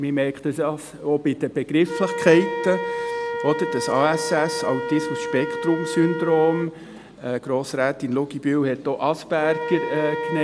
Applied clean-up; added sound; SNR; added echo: none; Wind instrument, woodwind instrument; 7 dB; none.